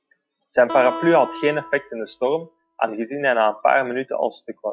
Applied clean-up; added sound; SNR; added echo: classical method log-MMSE.